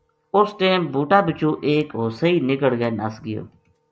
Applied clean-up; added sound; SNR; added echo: none; none; none; none.